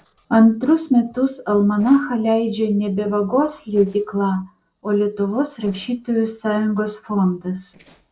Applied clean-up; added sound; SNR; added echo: neural separator model SepFormer DNS4.